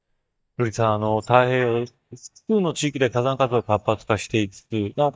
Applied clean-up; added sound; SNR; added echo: neural mask model DeepFilterNet 3.